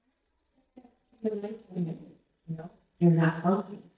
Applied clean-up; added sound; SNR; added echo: neural mask model DeepFilterNet 3.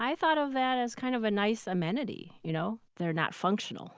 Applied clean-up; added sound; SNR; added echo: none; none; none; none.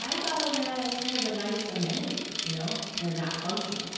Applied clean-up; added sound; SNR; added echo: none; Bicycle; 2 dB; reverberation time 1.2 s.